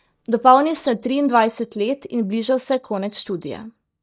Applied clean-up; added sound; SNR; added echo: neural mask model DeepFilterNet 3.